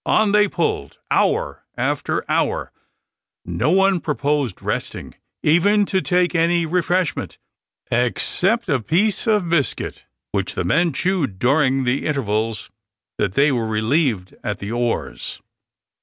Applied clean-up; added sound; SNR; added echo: none; none; none; none.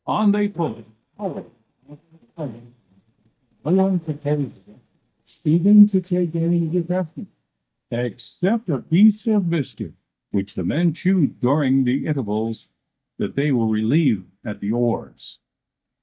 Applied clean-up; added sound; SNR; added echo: neural mask model DeepFilterNet 3.